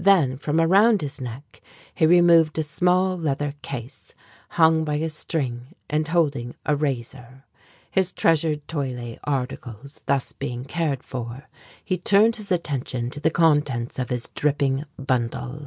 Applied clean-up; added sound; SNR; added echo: none; none; none; none.